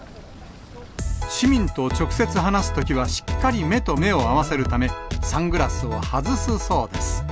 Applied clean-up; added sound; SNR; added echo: none; none; none; none.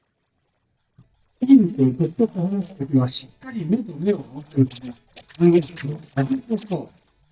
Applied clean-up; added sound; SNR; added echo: neural mask model DeepFilterNet 3.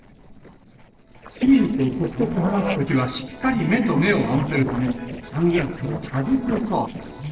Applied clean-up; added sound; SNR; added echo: neural separator model SepFormer DNS4.